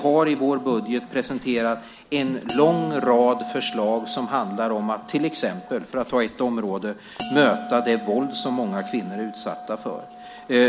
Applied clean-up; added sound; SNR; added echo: none; Bell; 12 dB; none.